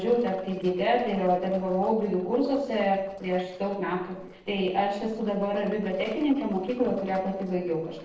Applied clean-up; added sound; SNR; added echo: neural separator model SepFormer DNS4.